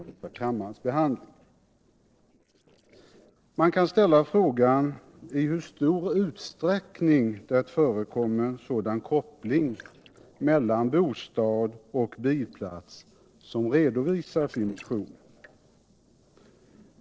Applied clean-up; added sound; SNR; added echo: neural separator model SepFormer DNS4.